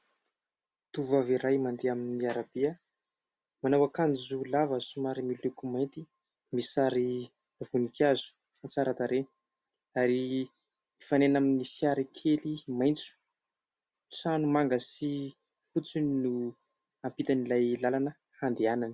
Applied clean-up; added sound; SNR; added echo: none; none; none; none.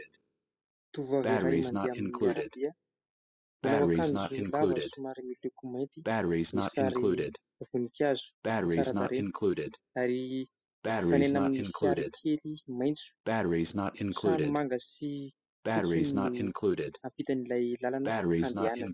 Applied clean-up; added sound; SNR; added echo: classical method spectral subtraction.